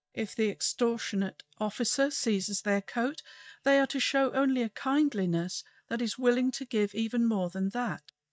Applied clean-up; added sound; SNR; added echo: neural mask model DeepFilterNet 3.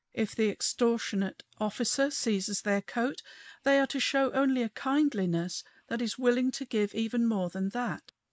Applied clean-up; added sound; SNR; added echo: neural mask model Resemble Enhance denoiser.